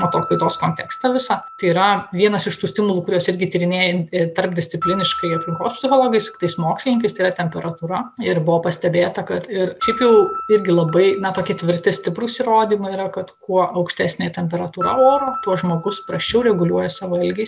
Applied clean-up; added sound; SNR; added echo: none; Piano; 13 dB; none.